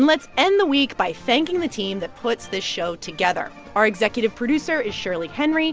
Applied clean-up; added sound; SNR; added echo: none; none; none; none.